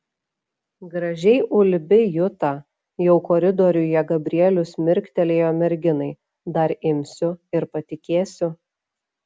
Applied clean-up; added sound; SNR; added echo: none; none; none; none.